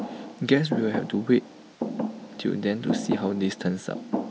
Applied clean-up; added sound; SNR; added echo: none; Thump, thud; 6 dB; none.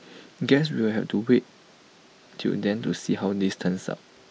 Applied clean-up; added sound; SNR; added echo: none; none; none; none.